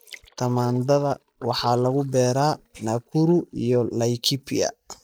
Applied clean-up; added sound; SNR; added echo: neural mask model DeepFilterNet 3.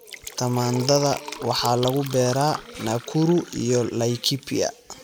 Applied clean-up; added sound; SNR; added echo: none; Fill (with liquid); 16 dB; none.